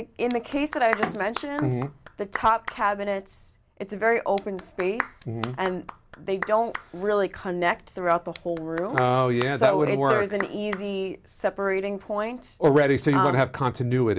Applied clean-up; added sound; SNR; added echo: none; Clapping; 13 dB; none.